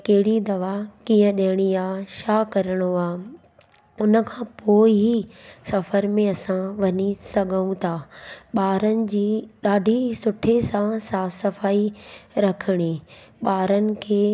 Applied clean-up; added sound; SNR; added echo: none; none; none; none.